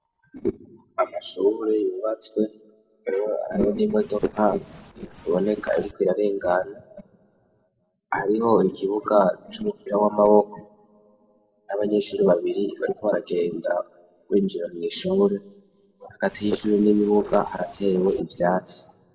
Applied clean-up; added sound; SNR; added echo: neural separator model SepFormer DNS4.